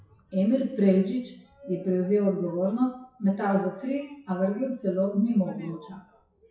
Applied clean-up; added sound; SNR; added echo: classical method WPE with log-MMSE.